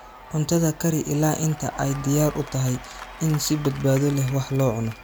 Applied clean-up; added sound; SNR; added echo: none; Applause / Crowd / Cheering; 18 dB; none.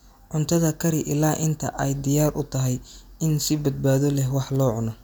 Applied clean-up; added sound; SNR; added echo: none; none; none; none.